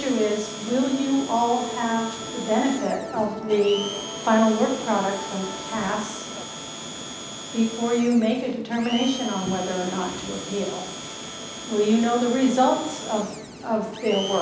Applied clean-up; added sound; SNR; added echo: none; Musical instrument + Domestic sounds, home sounds; 11 dB; none.